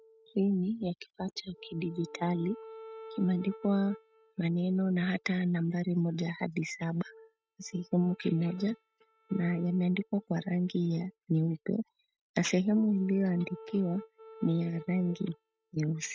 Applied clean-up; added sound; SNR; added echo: neural mask model RNNoise.